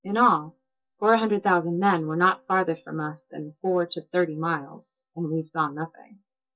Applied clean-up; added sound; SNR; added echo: neural mask model DeepFilterNet 3.